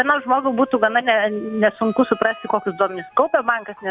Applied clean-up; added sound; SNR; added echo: none; Wind instrument, woodwind instrument + Wind instrument, woodwind instrument; 20 dB; none.